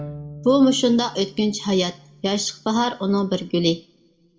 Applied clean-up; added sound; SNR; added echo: none; Bowed string instrument; 20 dB; reverberation time 0.4 s.